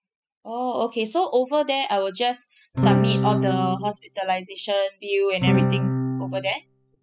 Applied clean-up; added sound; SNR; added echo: classical method spectral subtraction.